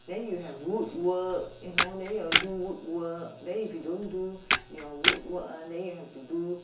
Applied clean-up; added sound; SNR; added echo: none; Camera; -3 dB; reverberation time 0.7 s.